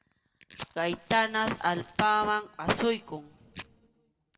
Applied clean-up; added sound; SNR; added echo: none; Fire; 19 dB; reverberation time 1.4 s.